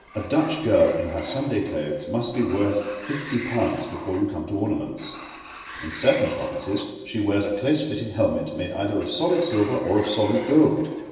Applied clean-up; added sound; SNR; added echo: none; Sliding door; 17 dB; reverberation time 1.0 s.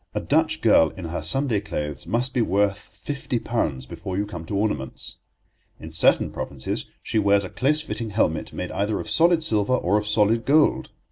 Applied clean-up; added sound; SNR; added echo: none; none; none; none.